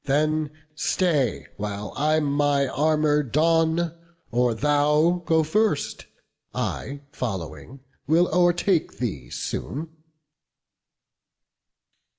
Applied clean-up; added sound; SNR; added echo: none; none; none; none.